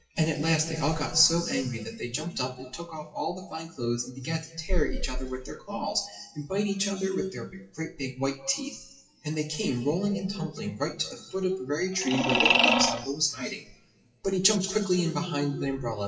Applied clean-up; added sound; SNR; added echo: classical method WPE with log-MMSE.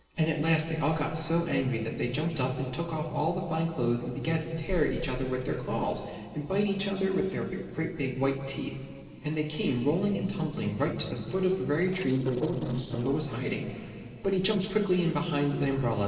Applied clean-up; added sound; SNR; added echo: neural separator model SepFormer DNS4.